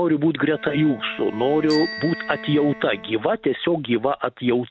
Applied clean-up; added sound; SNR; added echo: none; Bicycle bell + Bowed string instrument; 15 dB; none.